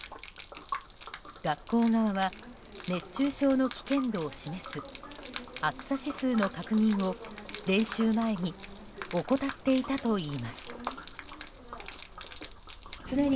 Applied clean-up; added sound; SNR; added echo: none; Gurgling / Liquid; 10 dB; none.